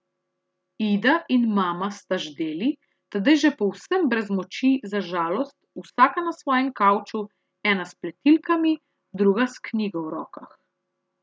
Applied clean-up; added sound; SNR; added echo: none; none; none; none.